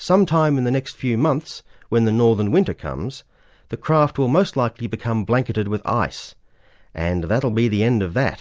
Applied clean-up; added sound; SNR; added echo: none; none; none; none.